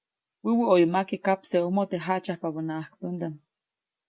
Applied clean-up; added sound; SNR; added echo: none; none; none; none.